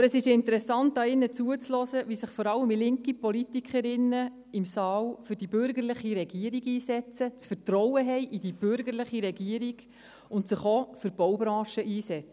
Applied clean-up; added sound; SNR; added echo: none; none; none; none.